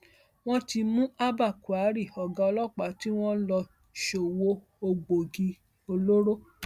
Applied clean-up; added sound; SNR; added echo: none; none; none; none.